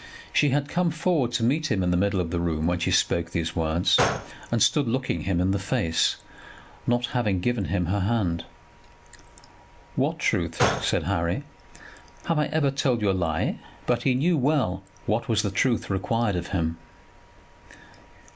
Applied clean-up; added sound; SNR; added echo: none; Gunshot, gunfire; 6 dB; none.